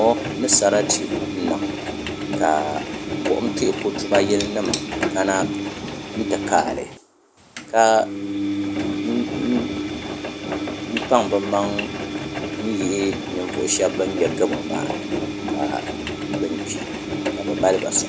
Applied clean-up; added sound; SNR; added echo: none; Engine; 3 dB; none.